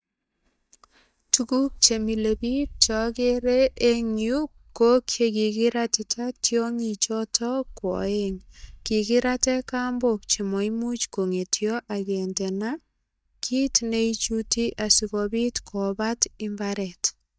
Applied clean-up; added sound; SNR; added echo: neural mask model DeepFilterNet 3.